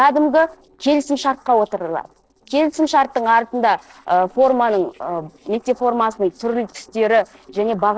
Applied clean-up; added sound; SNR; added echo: neural separator model SepFormer DNS4.